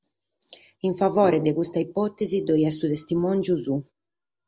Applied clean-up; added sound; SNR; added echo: none; none; none; none.